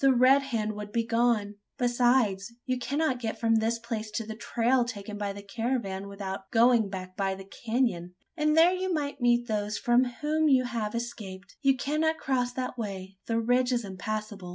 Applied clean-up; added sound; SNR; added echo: none; none; none; none.